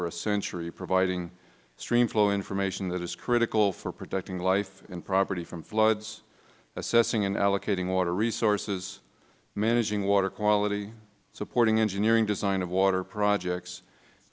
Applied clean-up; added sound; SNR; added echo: none; none; none; none.